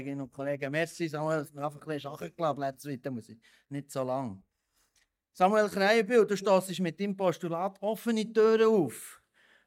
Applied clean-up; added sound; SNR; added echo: neural mask model DeepFilterNet 3.